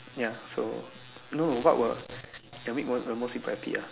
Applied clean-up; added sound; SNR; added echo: none; none; none; none.